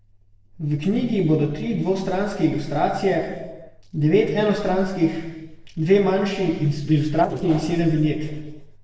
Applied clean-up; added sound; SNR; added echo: neural separator model SepFormer DNS4.